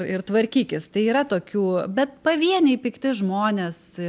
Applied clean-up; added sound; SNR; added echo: none; none; none; none.